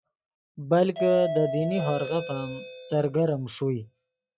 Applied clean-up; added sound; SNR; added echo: classical method log-MMSE.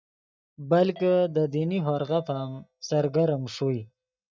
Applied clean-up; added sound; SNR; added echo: neural mask model DeepFilterNet 3.